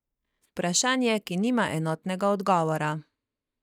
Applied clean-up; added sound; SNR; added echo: neural mask model DeepFilterNet 3.